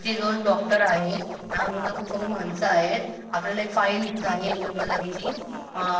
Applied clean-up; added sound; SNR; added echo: neural separator model SepFormer DNS4.